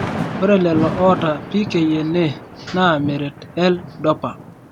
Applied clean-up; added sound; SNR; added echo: none; Thunder / Rain; 9 dB; none.